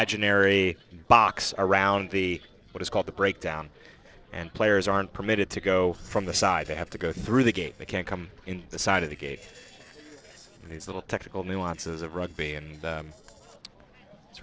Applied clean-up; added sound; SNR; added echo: neural separator model SepFormer DNS4.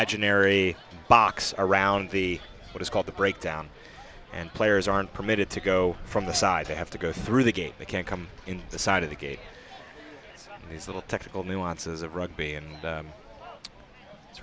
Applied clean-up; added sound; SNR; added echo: none; none; none; none.